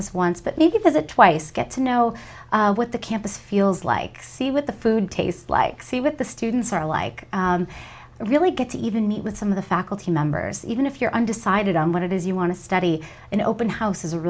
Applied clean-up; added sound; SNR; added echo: none; none; none; none.